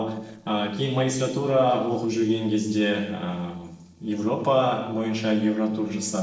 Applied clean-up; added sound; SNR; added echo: neural separator model SepFormer DNS4.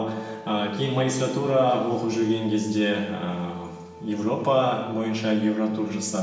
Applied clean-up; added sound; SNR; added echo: none; Wind instrument, woodwind instrument; 18 dB; reverberation time 1.2 s.